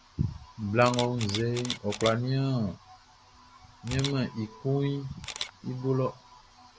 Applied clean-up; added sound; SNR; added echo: none; Camera; 13 dB; none.